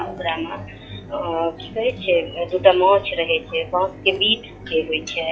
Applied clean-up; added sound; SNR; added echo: classical method log-MMSE.